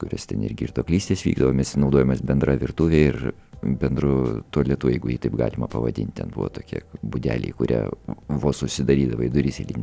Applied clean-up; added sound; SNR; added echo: none; none; none; none.